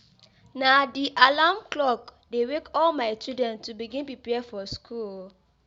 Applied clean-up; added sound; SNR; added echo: none; none; none; none.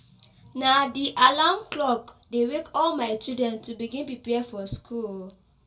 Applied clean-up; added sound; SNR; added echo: none; none; none; reverberation time 0.2 s.